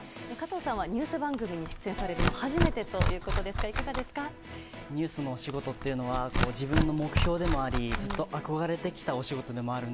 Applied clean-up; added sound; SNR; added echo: none; Tearing; -2 dB; none.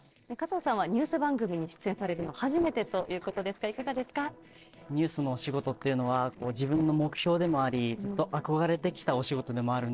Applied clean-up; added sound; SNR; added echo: neural separator model SepFormer DNS4.